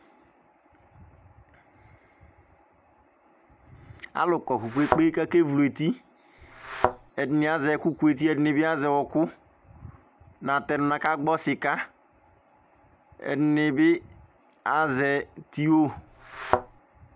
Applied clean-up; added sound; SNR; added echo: none; Thump, thud; 3 dB; none.